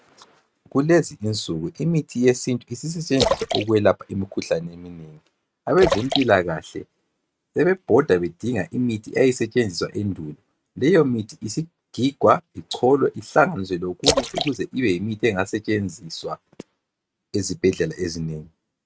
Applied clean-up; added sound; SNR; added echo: neural mask model RNNoise.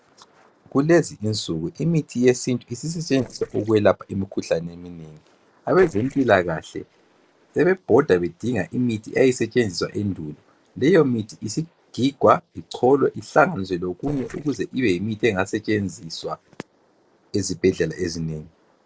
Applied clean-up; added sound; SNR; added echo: neural separator model SepFormer DNS4.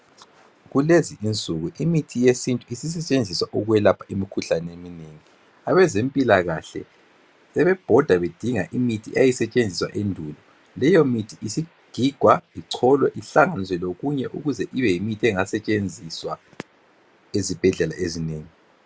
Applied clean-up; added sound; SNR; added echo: none; none; none; none.